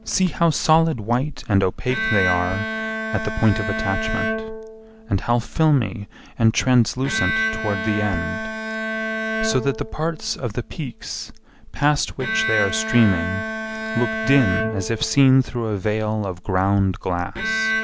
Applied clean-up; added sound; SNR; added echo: none; Bowed string instrument; 6 dB; none.